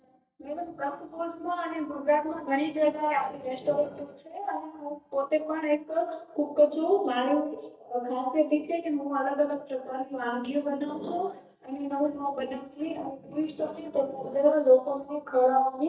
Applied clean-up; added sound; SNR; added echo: neural mask model DeepFilterNet 3.